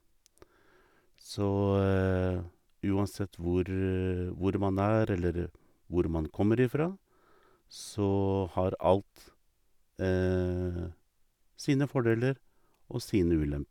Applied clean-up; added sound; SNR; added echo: none; none; none; none.